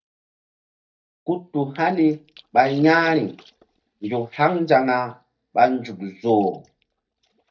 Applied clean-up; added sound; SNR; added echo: neural mask model DeepFilterNet 3.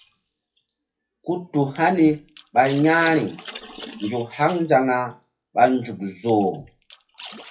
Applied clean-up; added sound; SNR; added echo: classical method WPE with log-MMSE.